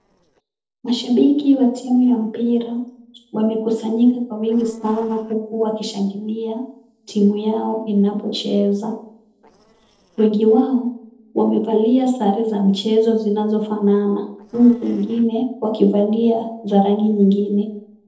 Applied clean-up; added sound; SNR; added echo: neural separator model SepFormer DNS4.